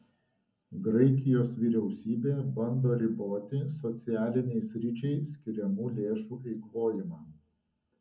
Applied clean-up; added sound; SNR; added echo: none; none; none; reverberation time 0.4 s.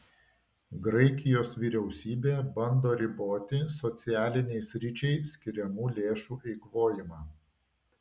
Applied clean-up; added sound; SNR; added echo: none; none; none; none.